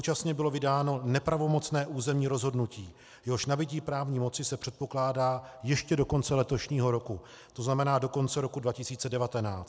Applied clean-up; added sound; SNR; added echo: none; none; none; none.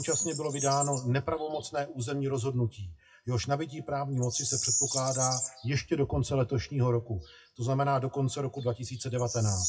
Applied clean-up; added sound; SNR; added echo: classical method WPE with log-MMSE.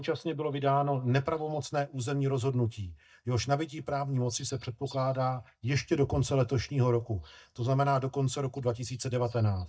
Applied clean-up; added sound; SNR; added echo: neural mask model DeepFilterNet 3.